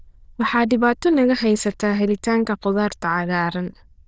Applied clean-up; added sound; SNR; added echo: neural diffusion model UNIVERSE++.